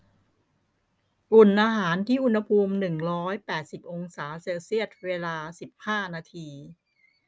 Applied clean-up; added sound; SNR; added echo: none; none; none; none.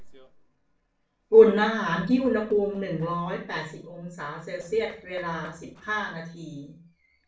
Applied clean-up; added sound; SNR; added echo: neural separator model SepFormer DNS4.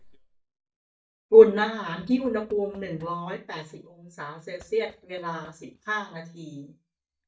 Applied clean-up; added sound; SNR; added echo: neural mask model DeepFilterNet 3.